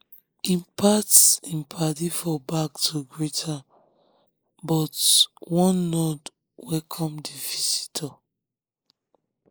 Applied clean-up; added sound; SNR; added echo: neural mask model Resemble Enhance denoiser.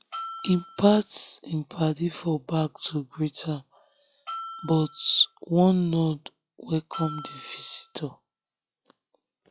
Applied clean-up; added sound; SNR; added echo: classical method log-MMSE.